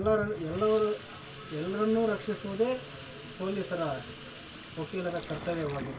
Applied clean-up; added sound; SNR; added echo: none; Sink (filling or washing) / Water tap, faucet; 12 dB; reverberation time 0.2 s.